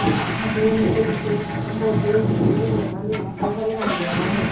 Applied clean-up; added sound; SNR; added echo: none; Toilet flush / Water; 5 dB; reverberation time 0.6 s.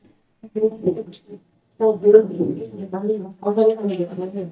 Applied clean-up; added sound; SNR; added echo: neural mask model DeepFilterNet 3.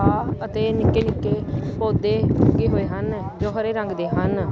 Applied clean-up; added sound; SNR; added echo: none; none; none; none.